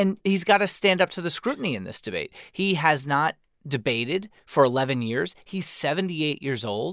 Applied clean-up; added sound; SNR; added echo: neural separator model SepFormer DNS4.